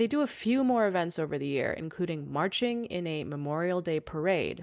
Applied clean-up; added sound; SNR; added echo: none; none; none; none.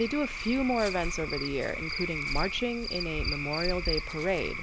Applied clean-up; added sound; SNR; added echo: none; Cricket / Frog; 3 dB; none.